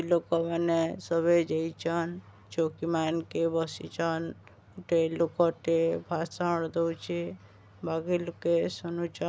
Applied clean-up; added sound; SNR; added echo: none; none; none; none.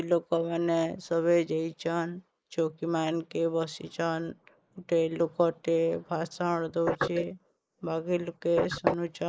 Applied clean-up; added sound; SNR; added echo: neural mask model Resemble Enhance denoiser.